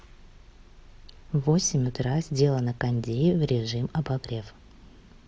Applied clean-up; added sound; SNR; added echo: none; none; none; none.